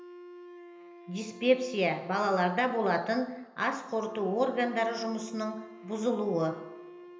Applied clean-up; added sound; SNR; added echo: none; Wind instrument, woodwind instrument; 18 dB; reverberation time 0.8 s.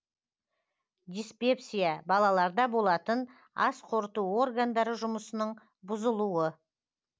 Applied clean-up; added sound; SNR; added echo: none; none; none; none.